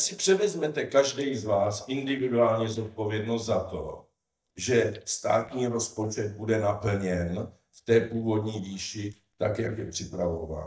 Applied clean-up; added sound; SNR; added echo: neural mask model DeepFilterNet 3.